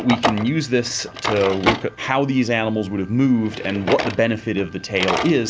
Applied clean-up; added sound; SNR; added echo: none; Drawer open or close; 7 dB; none.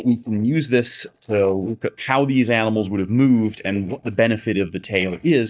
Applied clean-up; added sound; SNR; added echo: neural mask model DeepFilterNet 3.